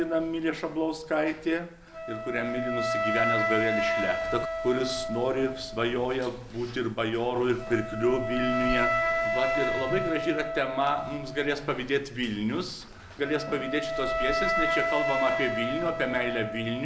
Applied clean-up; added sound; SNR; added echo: none; Wind instrument, woodwind instrument; 2 dB; none.